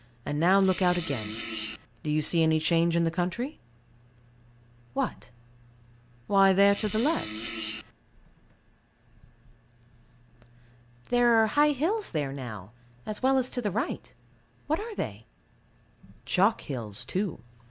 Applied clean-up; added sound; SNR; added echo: none; Fart; 9 dB; none.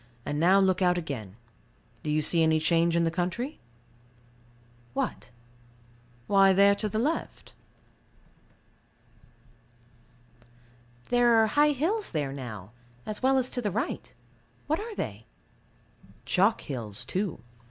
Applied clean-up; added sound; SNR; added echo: none; none; none; none.